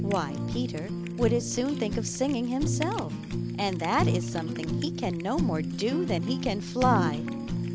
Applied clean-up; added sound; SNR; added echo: none; Fire; 1 dB; none.